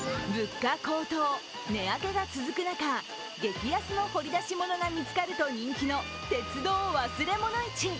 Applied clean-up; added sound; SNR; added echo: none; Hiss; 14 dB; none.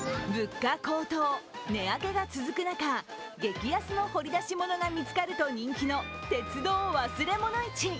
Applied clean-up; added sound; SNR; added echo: none; none; none; none.